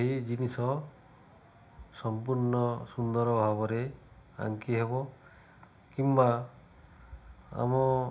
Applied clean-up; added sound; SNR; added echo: none; none; none; reverberation time 0.4 s.